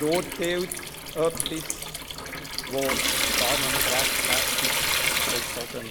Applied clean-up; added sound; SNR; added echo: none; Trickle, dribble / Sink (filling or washing) / Water tap, faucet; -4 dB; none.